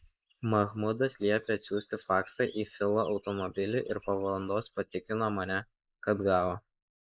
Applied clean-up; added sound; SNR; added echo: neural mask model Resemble Enhance denoiser.